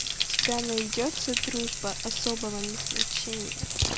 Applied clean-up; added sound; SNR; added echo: none; Bathtub (filling or washing); -2 dB; none.